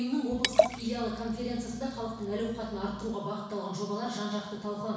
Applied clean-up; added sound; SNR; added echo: none; Liquid; 0 dB; reverberation time 1.1 s.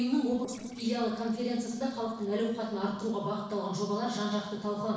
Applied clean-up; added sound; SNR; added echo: neural separator model SepFormer DNS4.